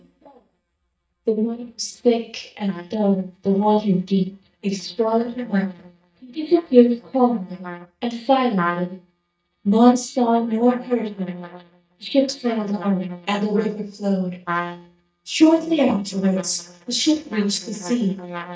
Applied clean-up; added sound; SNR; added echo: neural mask model DeepFilterNet 3.